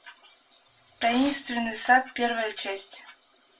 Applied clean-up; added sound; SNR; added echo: none; Fireworks; 10 dB; reverberation time 0.2 s.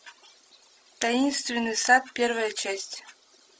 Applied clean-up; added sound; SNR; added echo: none; none; none; none.